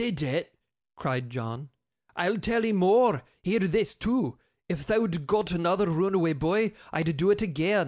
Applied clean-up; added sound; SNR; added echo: none; none; none; none.